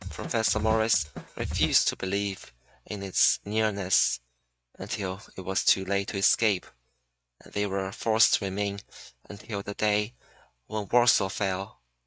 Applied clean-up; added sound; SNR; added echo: neural mask model RNNoise.